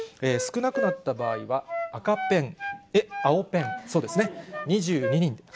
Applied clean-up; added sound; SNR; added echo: none; Wind instrument, woodwind instrument; 7 dB; none.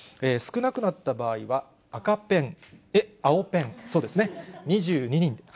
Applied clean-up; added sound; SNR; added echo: none; none; none; none.